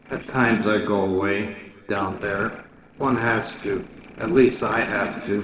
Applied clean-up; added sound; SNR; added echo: neural separator model SepFormer DNS4.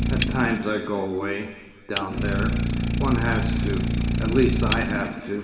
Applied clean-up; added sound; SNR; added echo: none; Idling; -2 dB; reverberation time 2.1 s.